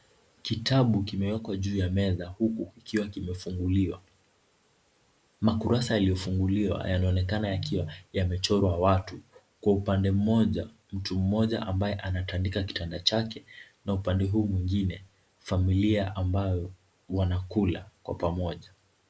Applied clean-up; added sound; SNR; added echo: none; none; none; none.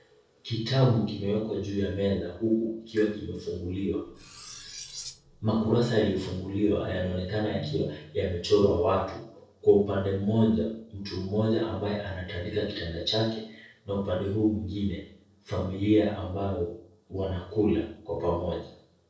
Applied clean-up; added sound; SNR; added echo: neural separator model SepFormer DNS4.